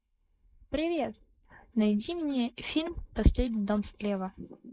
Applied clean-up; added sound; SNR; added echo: neural mask model Resemble Enhance denoiser.